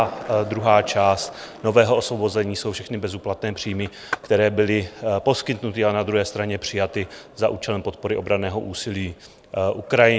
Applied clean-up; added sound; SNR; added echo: none; Skateboard; 18 dB; none.